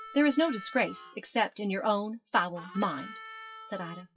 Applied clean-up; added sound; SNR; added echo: classical method WPE with log-MMSE.